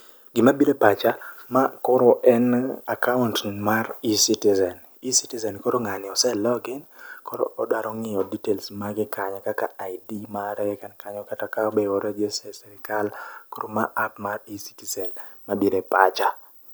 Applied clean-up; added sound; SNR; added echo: none; none; none; none.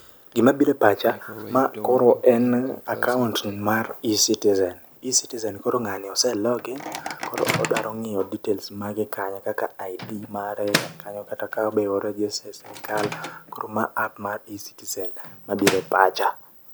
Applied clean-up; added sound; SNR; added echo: none; Microwave oven; 12 dB; none.